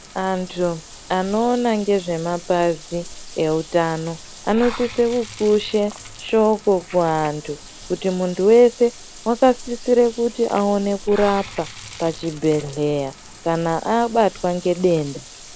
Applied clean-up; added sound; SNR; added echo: none; Bathtub (filling or washing) / Water; 17 dB; none.